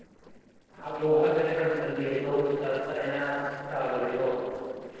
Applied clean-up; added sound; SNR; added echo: neural separator model SepFormer DNS4.